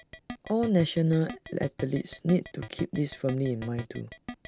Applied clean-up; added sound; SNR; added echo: none; Keyboard (musical); 13 dB; none.